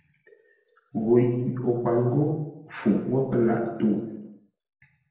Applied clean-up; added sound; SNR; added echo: none; none; none; reverberation time 0.8 s.